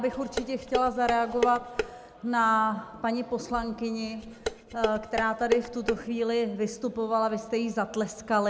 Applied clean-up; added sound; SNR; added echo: none; Dishes, pots, and pans; 5 dB; none.